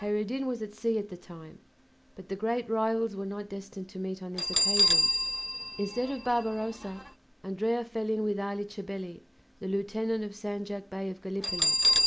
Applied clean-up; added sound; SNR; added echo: none; Bell; 0 dB; none.